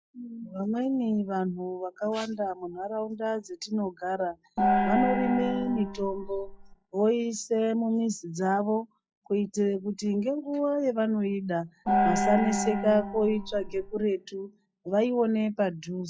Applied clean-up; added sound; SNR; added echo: classical method log-MMSE.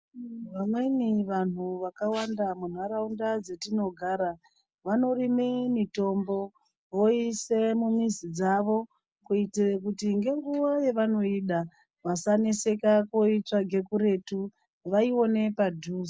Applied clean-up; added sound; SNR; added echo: none; none; none; none.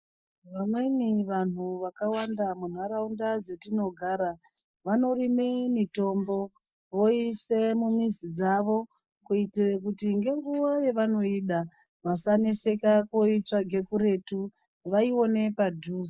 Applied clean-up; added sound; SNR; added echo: neural mask model Resemble Enhance denoiser.